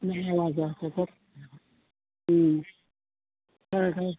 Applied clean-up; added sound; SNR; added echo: none; none; none; none.